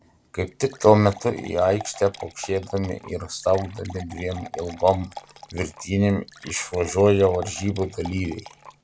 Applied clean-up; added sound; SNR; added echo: none; Fill (with liquid) / Water; 19 dB; none.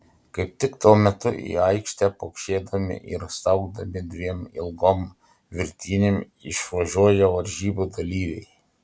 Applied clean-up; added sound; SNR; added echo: none; none; none; none.